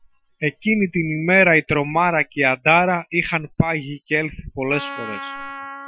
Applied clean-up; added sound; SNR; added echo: classical method Wiener filter.